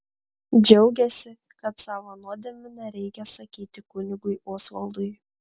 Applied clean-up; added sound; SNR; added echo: none; none; none; none.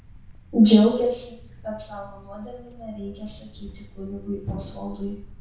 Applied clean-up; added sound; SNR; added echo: none; Thump, thud; 16 dB; reverberation time 0.6 s.